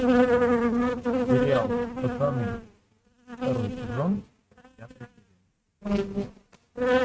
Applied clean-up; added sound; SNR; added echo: neural mask model RNNoise.